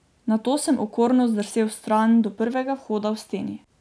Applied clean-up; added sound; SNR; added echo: none; none; none; none.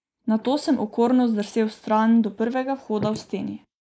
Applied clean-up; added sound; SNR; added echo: neural mask model Resemble Enhance denoiser.